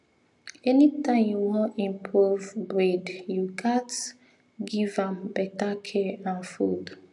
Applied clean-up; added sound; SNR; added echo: none; none; none; none.